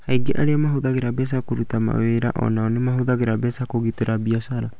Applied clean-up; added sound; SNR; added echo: none; none; none; none.